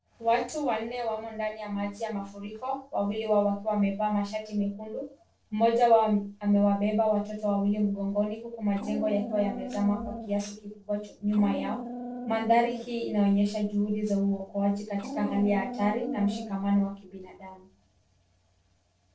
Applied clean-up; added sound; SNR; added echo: neural separator model SepFormer DNS4.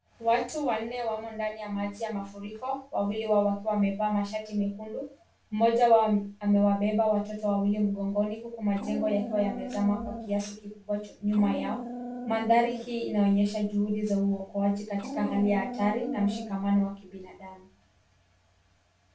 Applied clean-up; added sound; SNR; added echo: none; Dog; 9 dB; reverberation time 0.3 s.